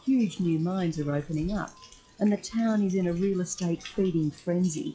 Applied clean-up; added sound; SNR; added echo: classical method log-MMSE.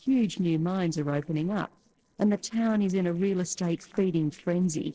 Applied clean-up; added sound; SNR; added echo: neural separator model SepFormer DNS4.